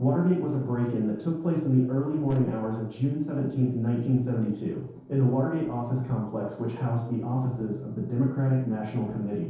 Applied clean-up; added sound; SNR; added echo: neural separator model SepFormer DNS4.